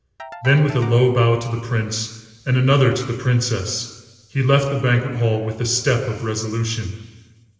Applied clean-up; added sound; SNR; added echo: none; Ringtone / Keyboard (musical); 20 dB; reverberation time 1.4 s.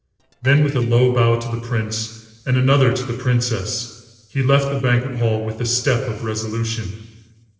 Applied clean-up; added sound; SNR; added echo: neural separator model SepFormer DNS4.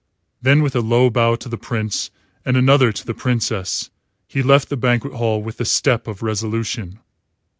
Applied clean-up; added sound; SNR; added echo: none; none; none; none.